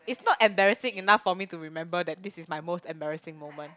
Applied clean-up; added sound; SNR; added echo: none; none; none; none.